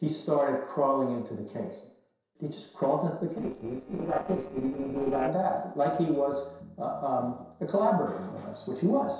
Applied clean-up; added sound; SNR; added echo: neural separator model SepFormer DNS4.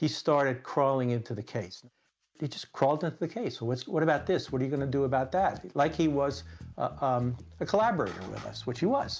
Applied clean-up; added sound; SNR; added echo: none; none; none; none.